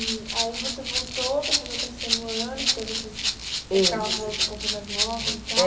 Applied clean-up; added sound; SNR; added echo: none; Rattle (instrument); -2 dB; reverberation time 2.2 s.